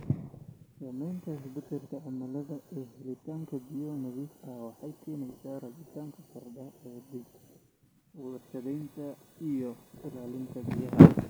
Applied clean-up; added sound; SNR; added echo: none; none; none; none.